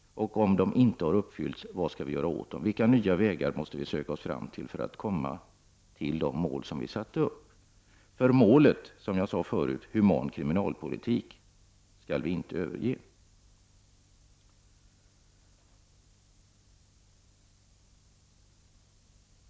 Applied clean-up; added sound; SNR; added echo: none; none; none; none.